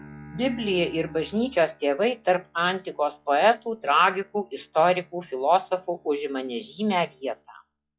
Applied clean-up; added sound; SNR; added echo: classical method log-MMSE.